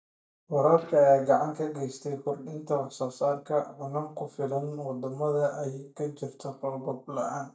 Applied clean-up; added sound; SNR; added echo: neural mask model DeepFilterNet 3.